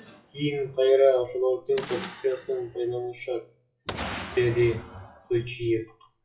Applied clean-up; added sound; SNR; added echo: classical method WPE with log-MMSE.